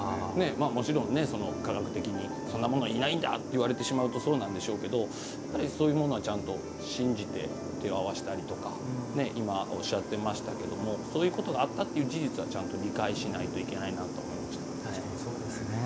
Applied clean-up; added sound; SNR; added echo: none; Boat, Water vehicle; 7 dB; none.